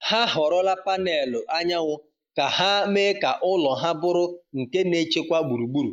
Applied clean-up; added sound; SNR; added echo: neural mask model Resemble Enhance denoiser.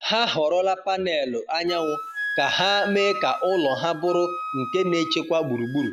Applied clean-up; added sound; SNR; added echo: none; Wind instrument, woodwind instrument; 10 dB; none.